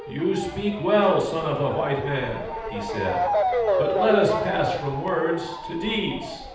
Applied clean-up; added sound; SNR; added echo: none; Motor vehicle (road) / Siren; 3 dB; reverberation time 0.9 s.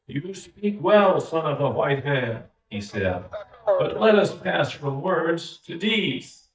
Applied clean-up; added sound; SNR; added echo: neural mask model DeepFilterNet 3.